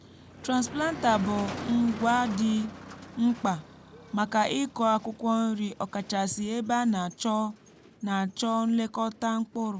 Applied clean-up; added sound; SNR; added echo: none; Motor vehicle (road); 15 dB; none.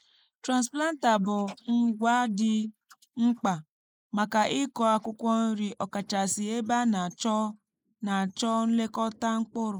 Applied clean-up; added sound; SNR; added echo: neural mask model Resemble Enhance denoiser.